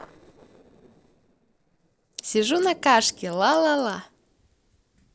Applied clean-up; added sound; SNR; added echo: neural separator model SepFormer DNS4.